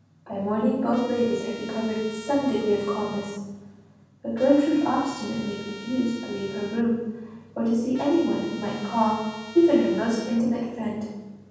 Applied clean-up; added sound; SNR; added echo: none; Trumpet; 18 dB; reverberation time 1.2 s.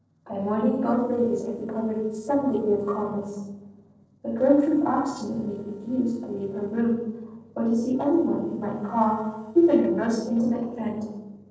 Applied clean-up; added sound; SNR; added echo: neural separator model SepFormer DNS4.